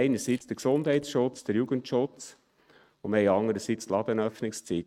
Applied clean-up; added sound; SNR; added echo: neural mask model RNNoise.